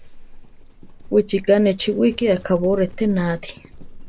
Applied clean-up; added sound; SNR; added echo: none; Livestock, farm animals, working animals; 15 dB; none.